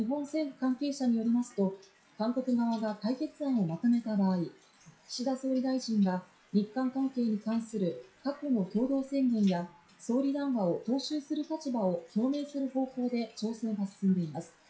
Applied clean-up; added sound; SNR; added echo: classical method WPE with log-MMSE.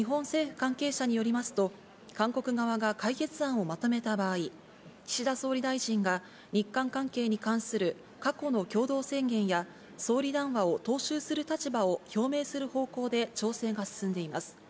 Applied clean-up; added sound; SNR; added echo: none; none; none; none.